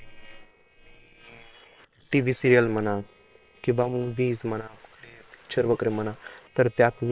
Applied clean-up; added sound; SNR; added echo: neural separator model SepFormer WHAM!.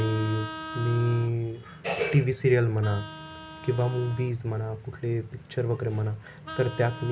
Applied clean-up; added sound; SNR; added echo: none; Vehicle horn, car horn, honking; 15 dB; none.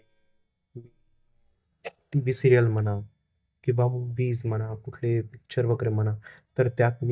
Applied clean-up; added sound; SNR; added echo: neural mask model DeepFilterNet 3.